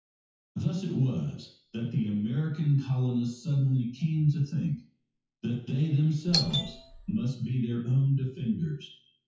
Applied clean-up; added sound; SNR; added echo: classical method WPE with log-MMSE.